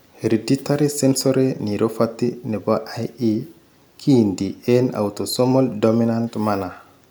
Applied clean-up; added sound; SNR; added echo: none; none; none; none.